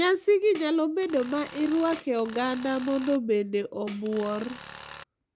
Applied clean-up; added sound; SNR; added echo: none; Tambourine + Tools; 13 dB; none.